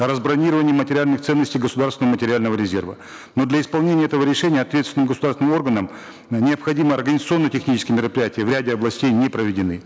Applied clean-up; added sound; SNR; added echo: none; none; none; none.